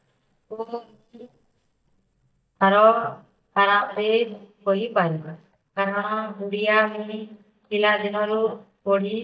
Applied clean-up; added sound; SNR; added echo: neural mask model DeepFilterNet 3.